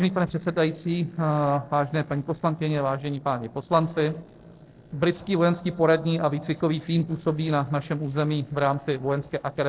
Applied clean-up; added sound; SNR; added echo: neural separator model SepFormer DNS4.